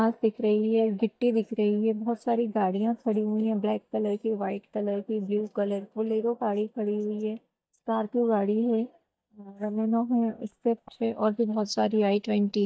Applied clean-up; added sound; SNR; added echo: neural mask model DeepFilterNet 3.